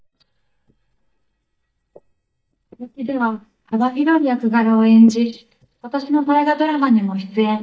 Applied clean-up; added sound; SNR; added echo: neural mask model DeepFilterNet 3.